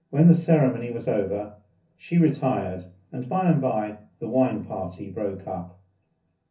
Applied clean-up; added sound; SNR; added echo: none; none; none; reverberation time 0.3 s.